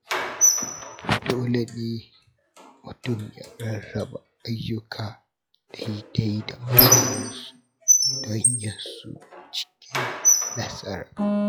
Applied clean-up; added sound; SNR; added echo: classical method log-MMSE.